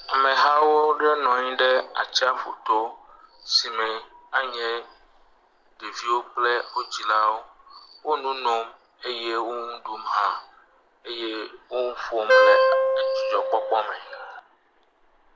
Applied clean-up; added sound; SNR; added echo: neural separator model SepFormer DNS4.